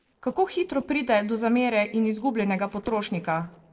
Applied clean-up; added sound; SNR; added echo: neural separator model SepFormer DNS4.